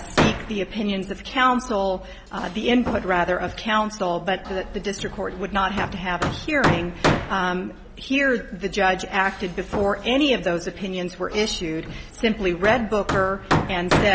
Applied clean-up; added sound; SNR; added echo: none; Hammer; 5 dB; none.